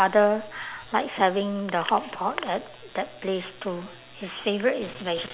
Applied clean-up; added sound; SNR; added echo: none; none; none; none.